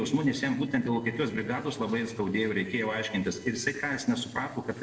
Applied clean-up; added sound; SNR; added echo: neural separator model SepFormer DNS4.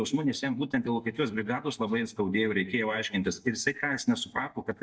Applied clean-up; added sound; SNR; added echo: neural mask model DeepFilterNet 3.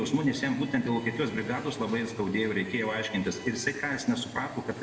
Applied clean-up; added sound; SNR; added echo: none; Alarm; 16 dB; reverberation time 1.7 s.